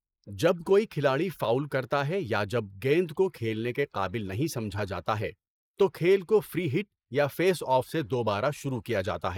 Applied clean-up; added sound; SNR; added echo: neural mask model Resemble Enhance denoiser.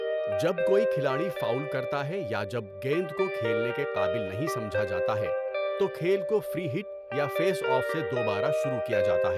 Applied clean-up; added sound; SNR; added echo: none; Guitar; -1 dB; none.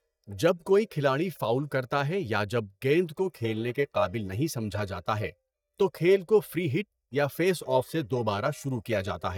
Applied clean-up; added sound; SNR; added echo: neural mask model DeepFilterNet 3.